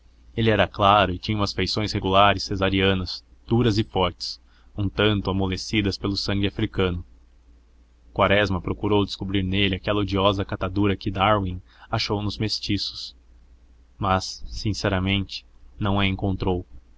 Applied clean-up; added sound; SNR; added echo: none; none; none; none.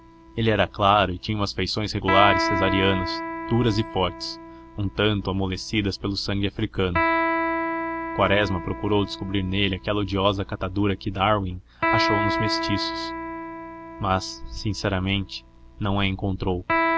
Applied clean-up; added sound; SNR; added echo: none; Electric guitar; 4 dB; none.